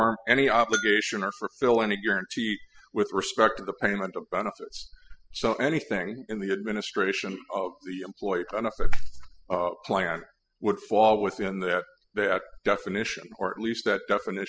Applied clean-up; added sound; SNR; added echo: classical method spectral subtraction.